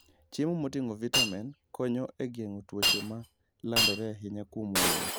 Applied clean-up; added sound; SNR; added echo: none; Shatter; -2 dB; none.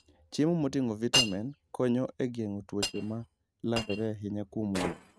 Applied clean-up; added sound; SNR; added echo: neural mask model RNNoise.